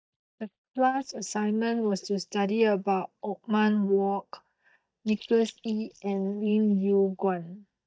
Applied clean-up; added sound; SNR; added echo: neural mask model DeepFilterNet 3.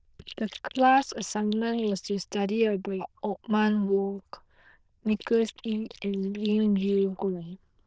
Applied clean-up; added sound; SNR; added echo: neural diffusion model UNIVERSE++.